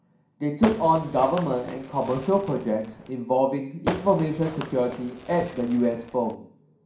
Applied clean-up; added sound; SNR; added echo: none; Fireworks; 10 dB; reverberation time 0.5 s.